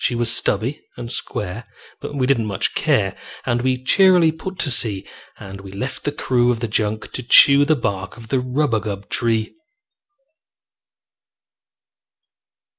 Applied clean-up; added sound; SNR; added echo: none; none; none; none.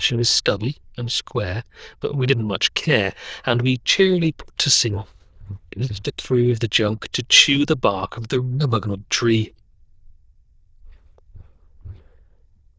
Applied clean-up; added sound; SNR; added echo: neural diffusion model UNIVERSE++.